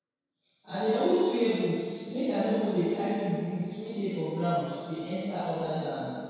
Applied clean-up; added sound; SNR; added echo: none; none; none; reverberation time 1.9 s.